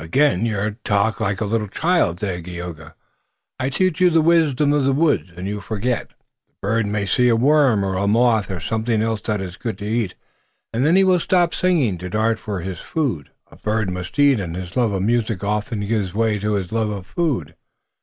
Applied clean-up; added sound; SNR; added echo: none; none; none; none.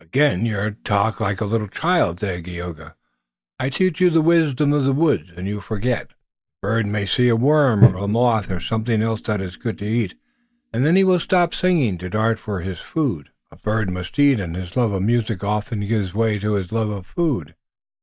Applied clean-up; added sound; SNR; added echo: neural mask model DeepFilterNet 3.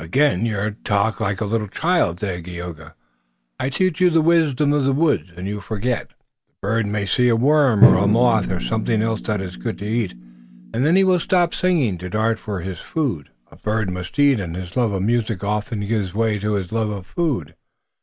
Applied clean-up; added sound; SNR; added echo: none; Drum; 10 dB; none.